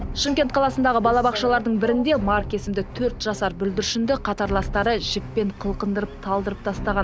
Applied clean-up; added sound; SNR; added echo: none; none; none; none.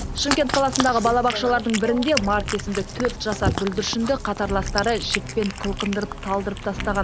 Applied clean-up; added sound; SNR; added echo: none; Cat; 8 dB; none.